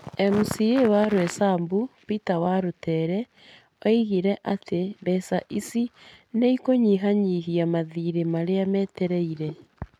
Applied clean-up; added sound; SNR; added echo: none; none; none; none.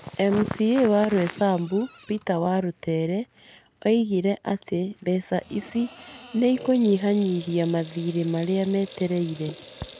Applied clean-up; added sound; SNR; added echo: none; Sink (filling or washing) / Water tap, faucet; 15 dB; none.